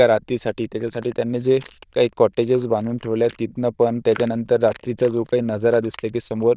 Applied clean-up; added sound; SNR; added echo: neural diffusion model UNIVERSE++.